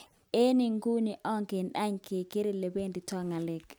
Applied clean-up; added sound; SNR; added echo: none; none; none; none.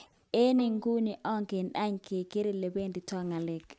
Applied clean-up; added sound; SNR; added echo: none; Bowed string instrument; 16 dB; none.